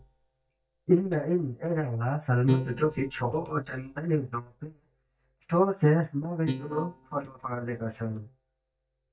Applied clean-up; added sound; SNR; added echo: neural mask model DeepFilterNet 3.